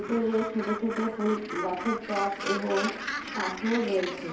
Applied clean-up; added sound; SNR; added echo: none; Gull, seagull; 6 dB; reverberation time 2.4 s.